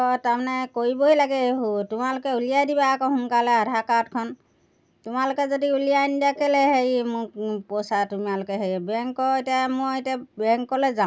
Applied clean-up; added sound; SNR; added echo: none; none; none; none.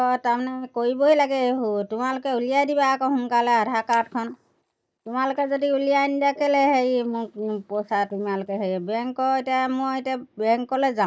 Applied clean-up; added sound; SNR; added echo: neural mask model DeepFilterNet 3.